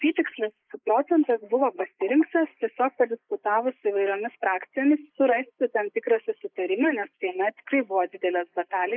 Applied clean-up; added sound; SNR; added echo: neural mask model Resemble Enhance denoiser.